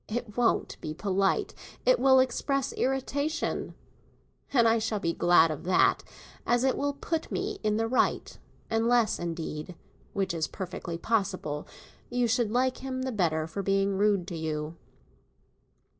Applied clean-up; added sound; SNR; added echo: none; none; none; none.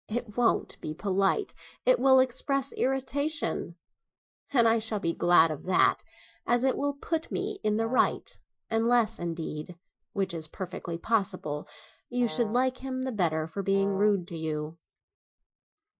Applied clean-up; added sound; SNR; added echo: classical method Wiener filter.